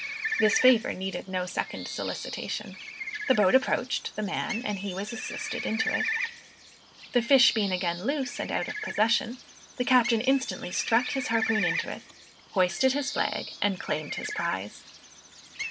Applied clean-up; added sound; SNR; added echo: none; Bird; 7 dB; none.